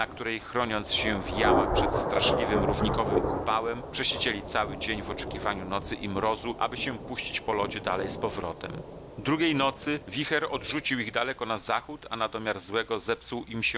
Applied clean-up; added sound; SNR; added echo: none; Thunder / Rain; 3 dB; none.